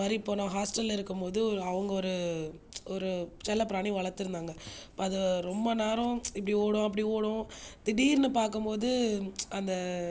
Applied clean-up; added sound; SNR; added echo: none; none; none; none.